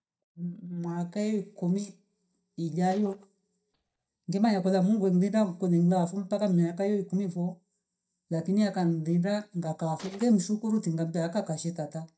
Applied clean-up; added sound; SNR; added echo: neural mask model DeepFilterNet 3.